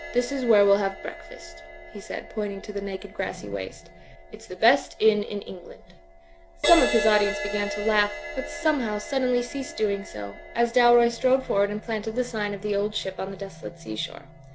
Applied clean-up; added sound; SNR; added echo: none; Crash cymbal; 10 dB; none.